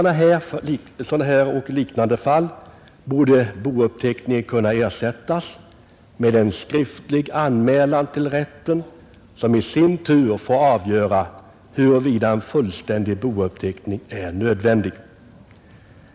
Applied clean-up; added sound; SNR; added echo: none; none; none; none.